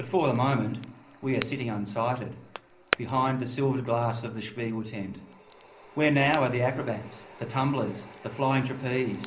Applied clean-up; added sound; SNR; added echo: none; Crackle; 15 dB; reverberation time 0.5 s.